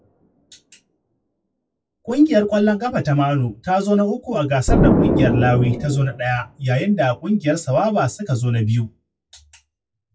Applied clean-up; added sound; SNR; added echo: classical method WPE with log-MMSE.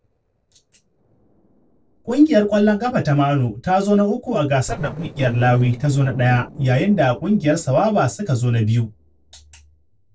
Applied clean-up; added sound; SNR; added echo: neural separator model SepFormer DNS4.